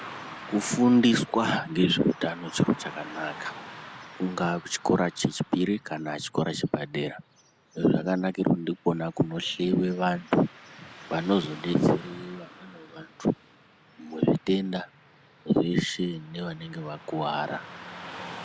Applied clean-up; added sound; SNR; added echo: none; Car passing by / Traffic noise, roadway noise; 18 dB; none.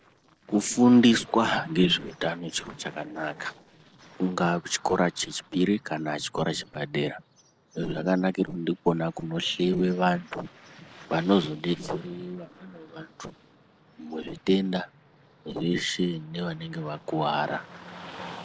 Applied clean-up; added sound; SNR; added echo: neural separator model SepFormer DNS4.